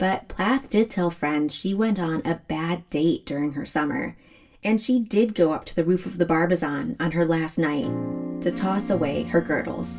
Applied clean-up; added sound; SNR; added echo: none; none; none; reverberation time 0.2 s.